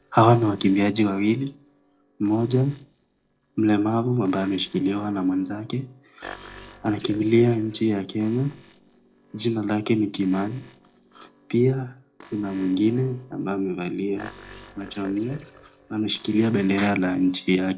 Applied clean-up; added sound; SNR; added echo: neural separator model SepFormer DNS4.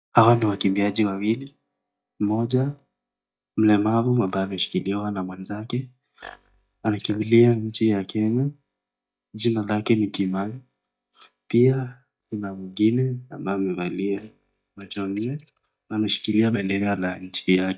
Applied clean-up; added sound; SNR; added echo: neural mask model DeepFilterNet 3.